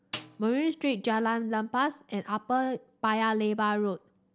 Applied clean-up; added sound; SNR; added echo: none; Snare drum; 16 dB; none.